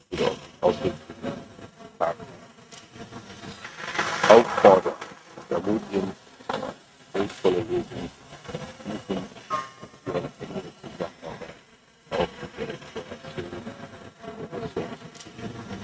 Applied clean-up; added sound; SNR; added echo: neural mask model RNNoise.